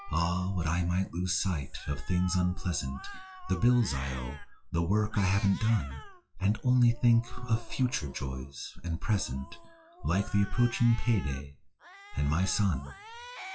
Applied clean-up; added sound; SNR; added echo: classical method WPE with log-MMSE.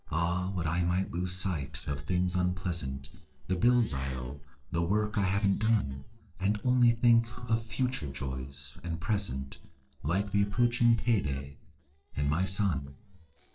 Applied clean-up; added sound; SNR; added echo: neural separator model SepFormer DNS4.